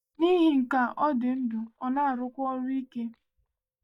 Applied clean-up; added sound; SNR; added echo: neural mask model DeepFilterNet 3.